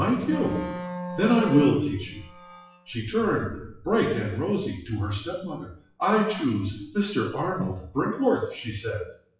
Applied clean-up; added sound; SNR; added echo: classical method WPE with log-MMSE.